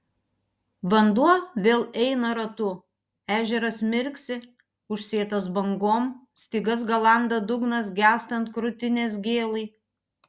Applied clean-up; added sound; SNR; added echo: none; none; none; none.